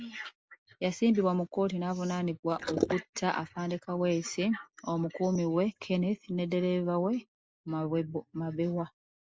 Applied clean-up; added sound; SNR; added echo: neural mask model Resemble Enhance denoiser.